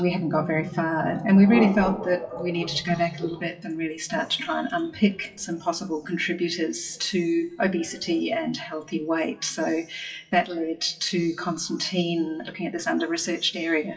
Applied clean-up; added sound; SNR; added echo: classical method WPE with log-MMSE.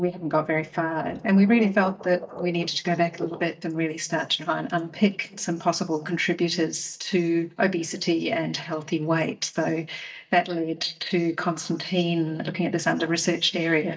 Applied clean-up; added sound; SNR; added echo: neural mask model DeepFilterNet 3.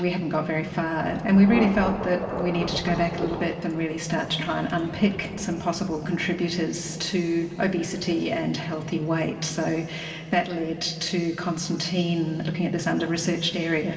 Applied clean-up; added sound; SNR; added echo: none; Thunder / Rain; 12 dB; reverberation time 2.3 s.